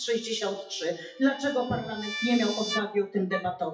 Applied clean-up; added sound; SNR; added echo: classical method WPE with log-MMSE.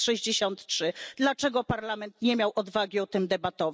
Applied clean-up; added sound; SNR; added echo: none; none; none; none.